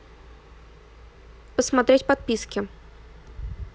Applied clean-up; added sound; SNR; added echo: none; none; none; none.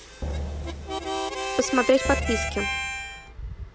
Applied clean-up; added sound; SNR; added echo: none; Drum + Harmonica; 2 dB; none.